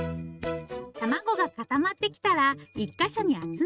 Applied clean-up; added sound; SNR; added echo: neural mask model RNNoise.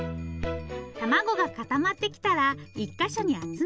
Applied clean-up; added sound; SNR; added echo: none; Fireworks; 20 dB; none.